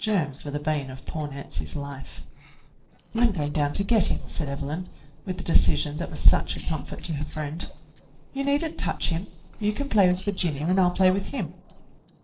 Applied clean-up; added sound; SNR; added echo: neural separator model SepFormer DNS4.